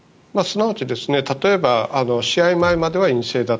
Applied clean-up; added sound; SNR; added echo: none; Gunshot, gunfire; 18 dB; none.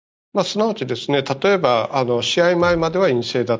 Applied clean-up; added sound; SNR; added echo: neural mask model DeepFilterNet 3.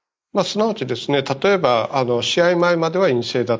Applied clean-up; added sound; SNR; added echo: neural mask model Resemble Enhance denoiser.